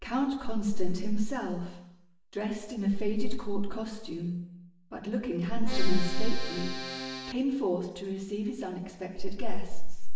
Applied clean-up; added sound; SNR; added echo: none; Accordion; 11 dB; reverberation time 0.9 s.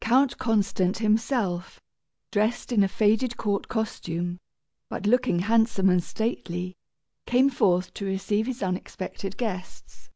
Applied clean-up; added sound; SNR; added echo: none; none; none; none.